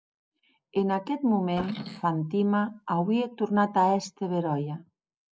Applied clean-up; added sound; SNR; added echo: neural mask model Resemble Enhance denoiser.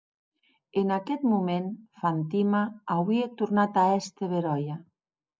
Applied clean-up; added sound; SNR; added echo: none; none; none; none.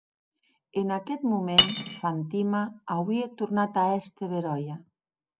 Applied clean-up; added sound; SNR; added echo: none; Cutlery, silverware; -2 dB; none.